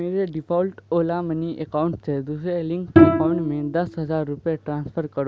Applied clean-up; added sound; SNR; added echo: none; Bowed string instrument; -4 dB; none.